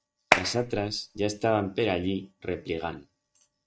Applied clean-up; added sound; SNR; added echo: neural mask model RNNoise.